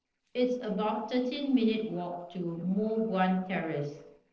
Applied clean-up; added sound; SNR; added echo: neural separator model SepFormer DNS4.